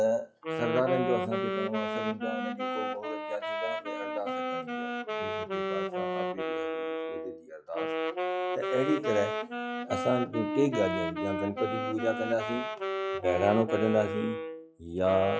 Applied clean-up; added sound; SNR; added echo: classical method log-MMSE.